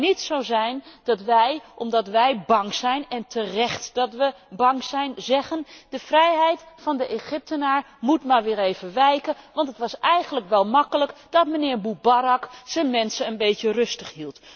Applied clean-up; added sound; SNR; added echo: none; none; none; none.